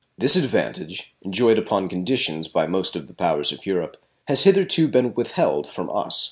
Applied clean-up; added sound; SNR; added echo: none; none; none; none.